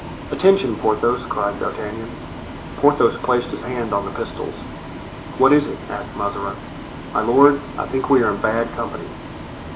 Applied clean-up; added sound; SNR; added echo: none; Bus; 11 dB; reverberation time 0.4 s.